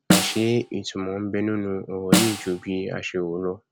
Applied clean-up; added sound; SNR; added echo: none; Snare drum; 0 dB; none.